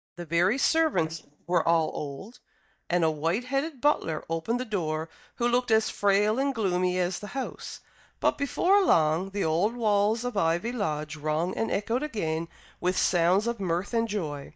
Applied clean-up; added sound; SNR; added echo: neural mask model DeepFilterNet 3.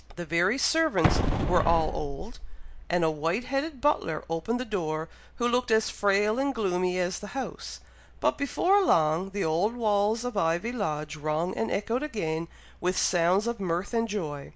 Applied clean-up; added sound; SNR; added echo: none; Explosion; 1 dB; none.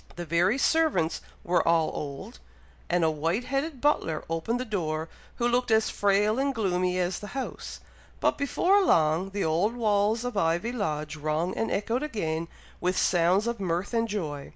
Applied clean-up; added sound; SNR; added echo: none; none; none; none.